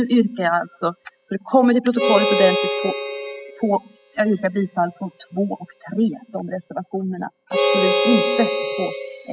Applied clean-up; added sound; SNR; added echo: classical method spectral subtraction.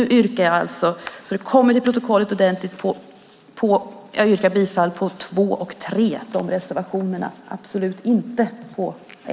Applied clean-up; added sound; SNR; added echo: none; none; none; none.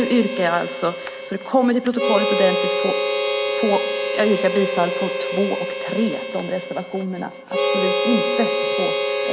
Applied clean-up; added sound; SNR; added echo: none; Harmonica; 0 dB; none.